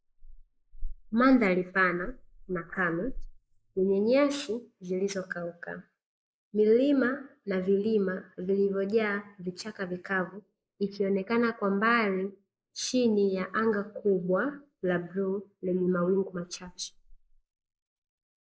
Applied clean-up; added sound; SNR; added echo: neural mask model Resemble Enhance denoiser.